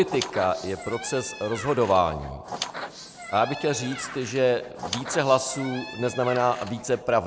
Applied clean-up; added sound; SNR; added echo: none; Squeak; 12 dB; none.